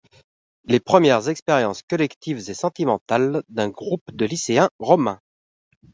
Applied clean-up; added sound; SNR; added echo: none; none; none; none.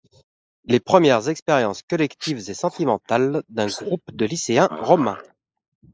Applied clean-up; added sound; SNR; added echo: neural mask model Resemble Enhance denoiser.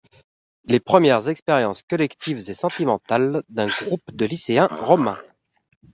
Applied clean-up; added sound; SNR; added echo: none; Dog; 12 dB; none.